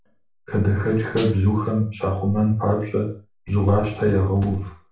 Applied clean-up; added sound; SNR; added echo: none; Snare drum; 14 dB; reverberation time 0.4 s.